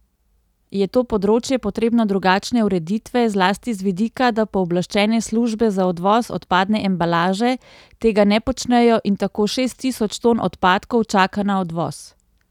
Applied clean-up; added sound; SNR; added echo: none; none; none; none.